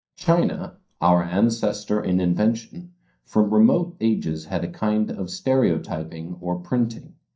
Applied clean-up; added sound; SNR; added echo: neural mask model DeepFilterNet 3.